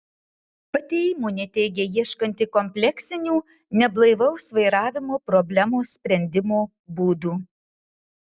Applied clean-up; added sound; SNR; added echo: none; none; none; none.